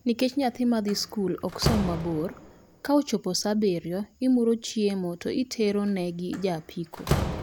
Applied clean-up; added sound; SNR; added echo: none; Slam; 9 dB; none.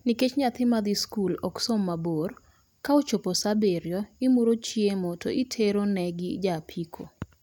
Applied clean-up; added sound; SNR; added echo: none; none; none; none.